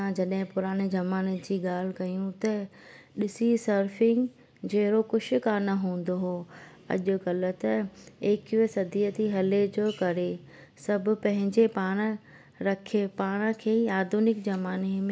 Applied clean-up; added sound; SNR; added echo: none; none; none; none.